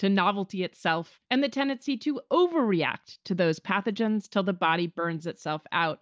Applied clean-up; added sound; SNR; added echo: none; none; none; none.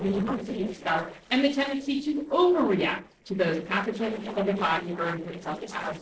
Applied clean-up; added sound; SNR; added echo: neural separator model SepFormer DNS4.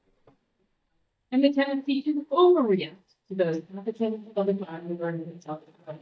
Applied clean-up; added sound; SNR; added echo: neural mask model DeepFilterNet 3.